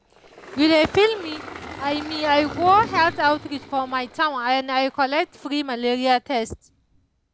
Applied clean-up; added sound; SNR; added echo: none; Engine; 16 dB; none.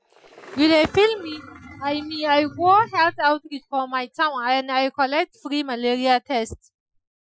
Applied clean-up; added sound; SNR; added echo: classical method Wiener filter.